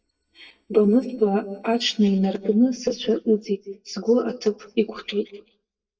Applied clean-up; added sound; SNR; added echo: neural mask model DeepFilterNet 3.